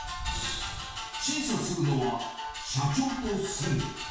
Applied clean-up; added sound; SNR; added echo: none; Rain; 13 dB; reverberation time 0.6 s.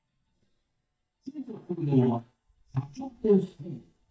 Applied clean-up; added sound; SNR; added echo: neural mask model DeepFilterNet 3.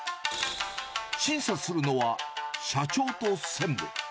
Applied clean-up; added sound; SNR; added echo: none; none; none; none.